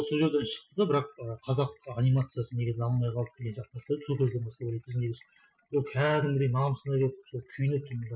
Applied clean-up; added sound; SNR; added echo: classical method Wiener filter.